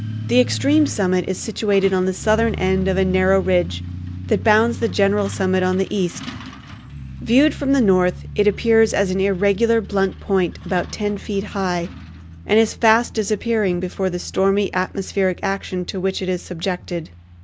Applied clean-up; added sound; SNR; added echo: none; Truck; 12 dB; none.